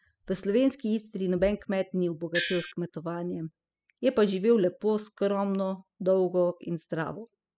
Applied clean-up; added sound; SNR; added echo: classical method spectral subtraction.